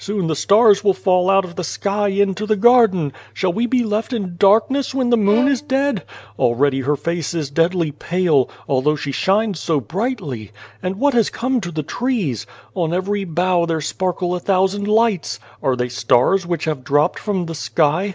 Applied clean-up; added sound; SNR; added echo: none; Bowed string instrument; 16 dB; none.